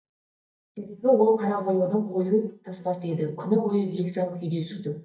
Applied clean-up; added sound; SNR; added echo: neural mask model DeepFilterNet 3.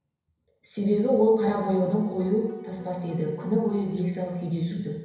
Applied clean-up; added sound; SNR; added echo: none; Piano; 19 dB; reverberation time 1.0 s.